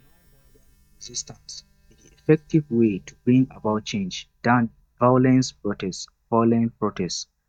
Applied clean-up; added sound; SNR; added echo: neural mask model DeepFilterNet 3.